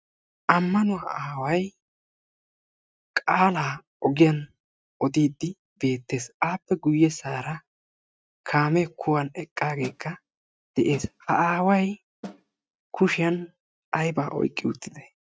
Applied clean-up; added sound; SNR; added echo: neural mask model RNNoise.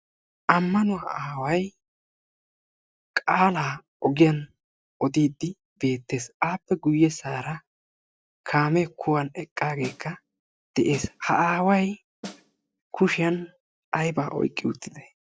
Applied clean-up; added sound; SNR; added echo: neural separator model SepFormer DNS4.